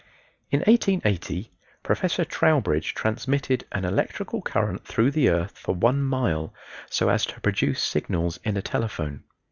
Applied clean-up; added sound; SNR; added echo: none; none; none; none.